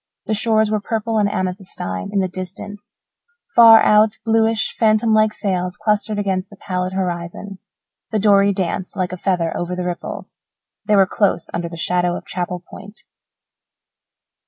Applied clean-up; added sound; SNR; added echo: none; none; none; none.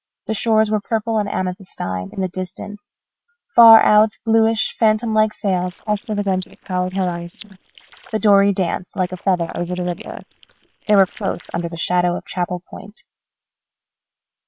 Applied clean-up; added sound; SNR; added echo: neural separator model SepFormer WHAM!.